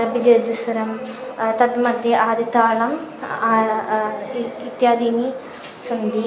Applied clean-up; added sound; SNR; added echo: none; none; none; none.